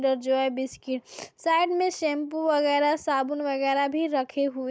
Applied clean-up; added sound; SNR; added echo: none; none; none; none.